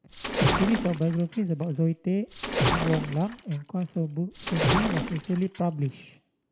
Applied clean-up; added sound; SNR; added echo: none; Splash, splatter; 2 dB; none.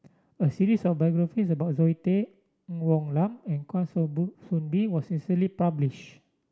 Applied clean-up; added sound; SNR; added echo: none; none; none; none.